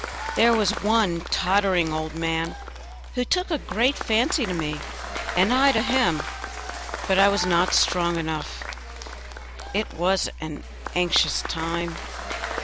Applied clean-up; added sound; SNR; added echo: none; Applause / Crowd / Cheering; 9 dB; none.